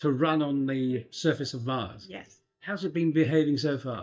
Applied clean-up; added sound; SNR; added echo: neural mask model DeepFilterNet 3.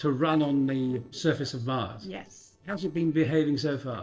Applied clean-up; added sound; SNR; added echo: neural separator model SepFormer DNS4.